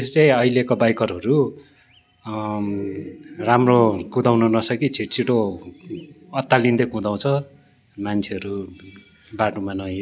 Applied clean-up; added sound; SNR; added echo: none; none; none; none.